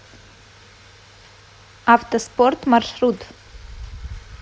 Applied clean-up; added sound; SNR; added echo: none; none; none; none.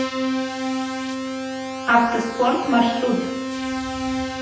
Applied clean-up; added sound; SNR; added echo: none; Keyboard (musical); 3 dB; reverberation time 0.9 s.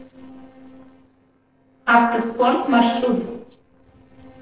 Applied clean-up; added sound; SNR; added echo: neural separator model SepFormer DNS4.